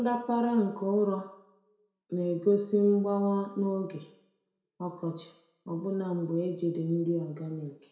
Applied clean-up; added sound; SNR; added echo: none; none; none; reverberation time 0.6 s.